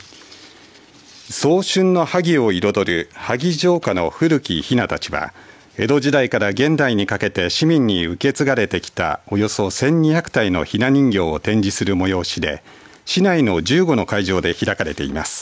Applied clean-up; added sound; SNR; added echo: none; none; none; none.